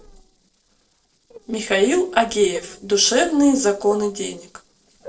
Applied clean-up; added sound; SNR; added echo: neural separator model SepFormer DNS4.